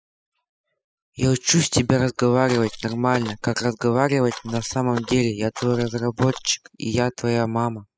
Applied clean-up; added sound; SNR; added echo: classical method spectral subtraction.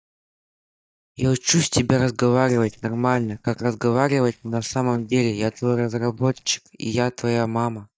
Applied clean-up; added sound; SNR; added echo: neural mask model DeepFilterNet 3.